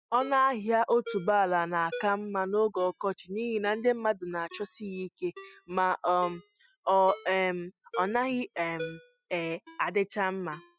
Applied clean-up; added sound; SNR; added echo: classical method spectral subtraction.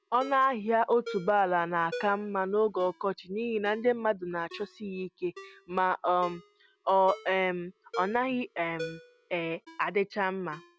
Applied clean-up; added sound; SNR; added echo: none; Ringtone; 17 dB; none.